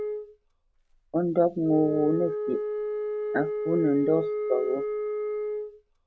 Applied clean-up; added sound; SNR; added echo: none; Wind instrument, woodwind instrument; 3 dB; none.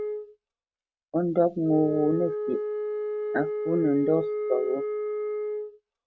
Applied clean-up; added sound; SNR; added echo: neural mask model RNNoise.